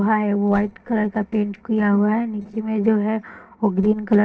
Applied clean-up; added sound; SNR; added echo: neural separator model SepFormer DNS4.